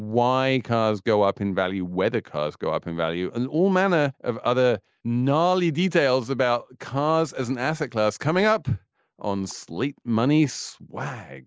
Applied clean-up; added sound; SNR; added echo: none; none; none; none.